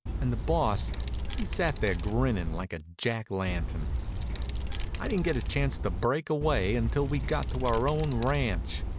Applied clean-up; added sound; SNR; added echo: none; Wind; 1 dB; none.